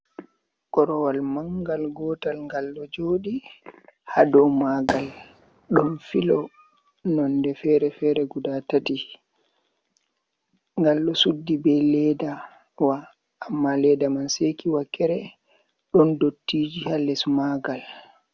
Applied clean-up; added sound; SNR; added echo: none; Fireworks; 8 dB; none.